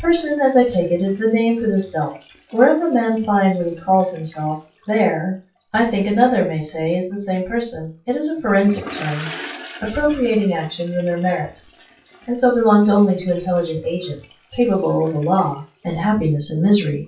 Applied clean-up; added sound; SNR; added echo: classical method WPE with log-MMSE.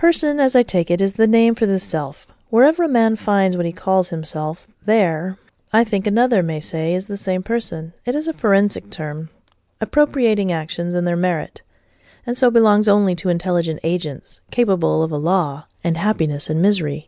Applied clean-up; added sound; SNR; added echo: none; none; none; none.